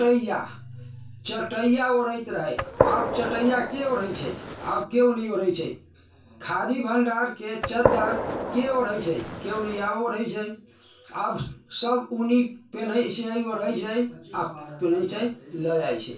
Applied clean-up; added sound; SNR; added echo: none; Gunshot, gunfire; 2 dB; reverberation time 0.2 s.